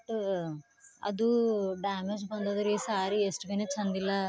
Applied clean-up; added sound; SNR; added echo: none; none; none; none.